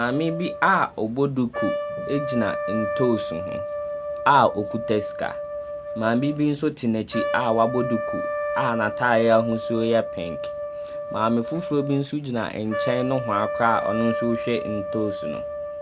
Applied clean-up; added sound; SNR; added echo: none; Trumpet; 5 dB; none.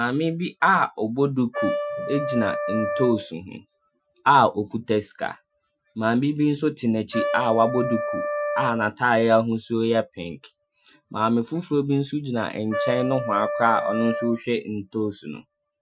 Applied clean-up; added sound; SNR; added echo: classical method Wiener filter.